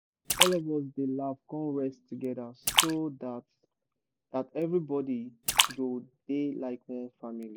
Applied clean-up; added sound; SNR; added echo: none; Splash, splatter; 0 dB; none.